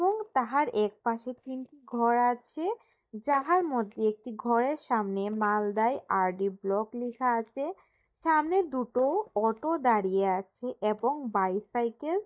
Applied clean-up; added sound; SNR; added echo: neural mask model DeepFilterNet 3.